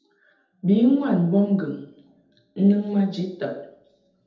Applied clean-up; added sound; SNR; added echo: none; none; none; reverberation time 0.7 s.